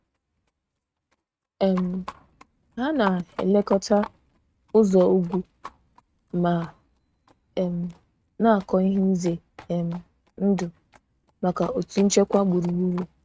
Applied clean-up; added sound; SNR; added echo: neural mask model RNNoise.